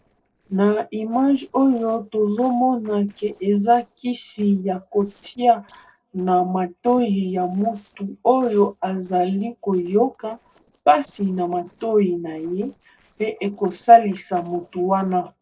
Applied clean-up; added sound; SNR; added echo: neural separator model SepFormer DNS4.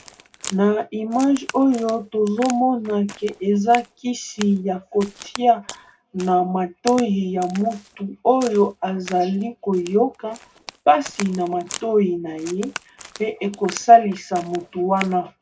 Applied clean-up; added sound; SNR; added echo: none; Crack; 18 dB; reverberation time 0.2 s.